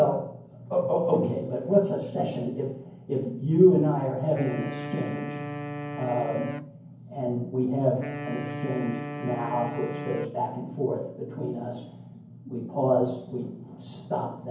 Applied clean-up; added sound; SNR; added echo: none; Wind instrument, woodwind instrument; 9 dB; reverberation time 0.9 s.